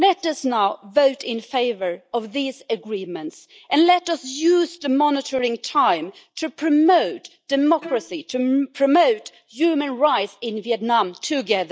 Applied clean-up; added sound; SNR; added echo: neural mask model DeepFilterNet 3.